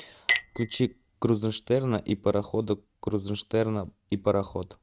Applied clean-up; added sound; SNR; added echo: neural mask model RNNoise.